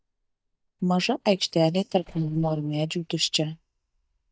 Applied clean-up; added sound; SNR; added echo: neural mask model DeepFilterNet 3.